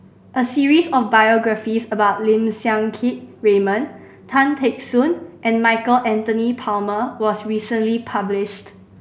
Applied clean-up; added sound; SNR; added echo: none; none; none; none.